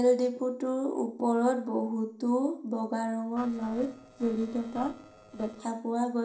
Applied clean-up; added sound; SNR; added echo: neural separator model SepFormer DNS4.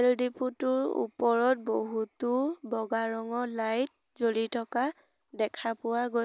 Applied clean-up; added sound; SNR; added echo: none; none; none; none.